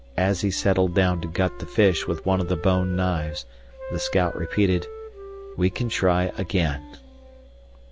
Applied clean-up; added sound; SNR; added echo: none; Wind instrument, woodwind instrument; 16 dB; none.